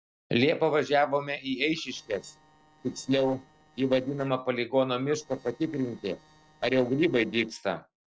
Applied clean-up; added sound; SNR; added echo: neural separator model SepFormer DNS4.